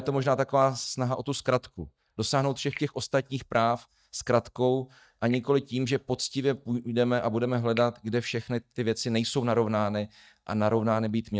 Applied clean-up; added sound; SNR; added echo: neural mask model DeepFilterNet 3.